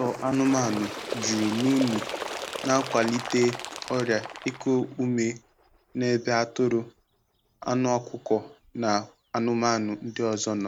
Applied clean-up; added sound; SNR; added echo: none; Bird; 11 dB; none.